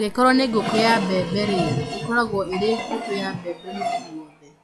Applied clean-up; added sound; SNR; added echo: classical method log-MMSE.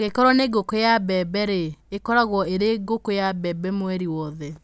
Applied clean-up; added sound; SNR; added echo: none; none; none; none.